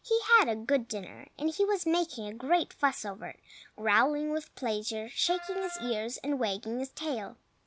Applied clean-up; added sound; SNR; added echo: none; Wind instrument, woodwind instrument; 14 dB; none.